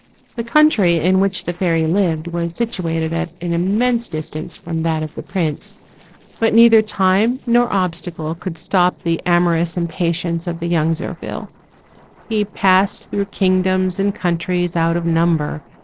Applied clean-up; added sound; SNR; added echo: neural separator model SepFormer DNS4.